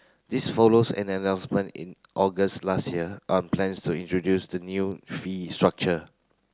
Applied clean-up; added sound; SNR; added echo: none; none; none; none.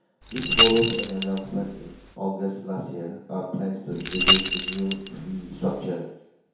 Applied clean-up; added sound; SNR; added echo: none; Rattle / Keys jangling; -2 dB; reverberation time 1.0 s.